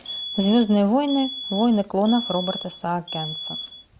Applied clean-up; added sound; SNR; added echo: none; Alarm; 10 dB; none.